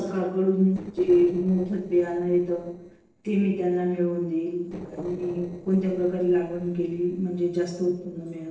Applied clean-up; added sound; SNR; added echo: neural separator model SepFormer DNS4.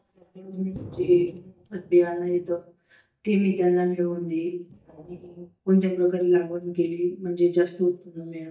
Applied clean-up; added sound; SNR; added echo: neural mask model DeepFilterNet 3.